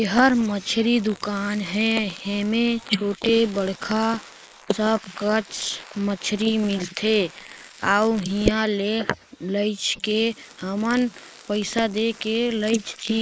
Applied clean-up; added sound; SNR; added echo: neural mask model Resemble Enhance denoiser.